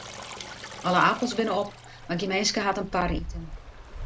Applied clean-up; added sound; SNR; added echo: none; Stream; 11 dB; none.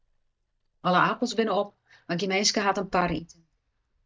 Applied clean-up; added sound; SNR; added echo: neural mask model DeepFilterNet 3.